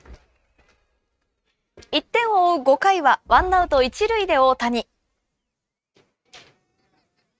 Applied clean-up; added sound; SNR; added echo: neural mask model RNNoise.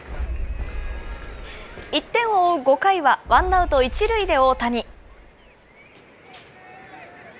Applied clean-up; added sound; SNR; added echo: none; Boom; 9 dB; none.